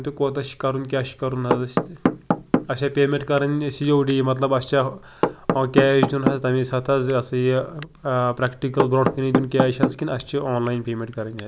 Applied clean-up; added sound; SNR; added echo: none; Knock / Wood; 5 dB; none.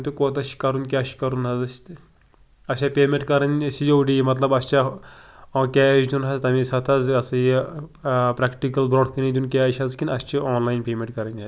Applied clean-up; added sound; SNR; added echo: none; none; none; none.